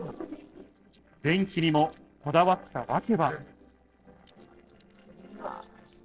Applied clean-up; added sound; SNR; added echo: neural separator model SepFormer DNS4.